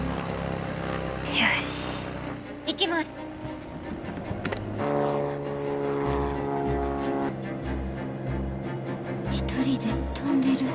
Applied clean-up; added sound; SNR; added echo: none; none; none; none.